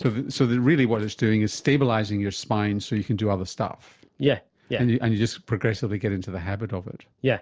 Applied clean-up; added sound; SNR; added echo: neural separator model SepFormer DNS4.